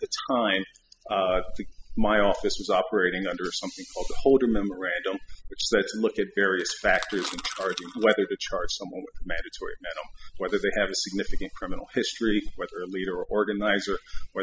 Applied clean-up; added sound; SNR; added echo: classical method spectral subtraction.